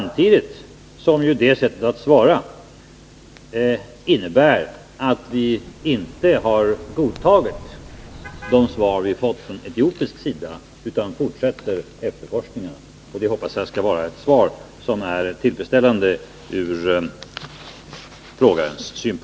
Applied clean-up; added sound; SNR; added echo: none; Car passing by; 18 dB; none.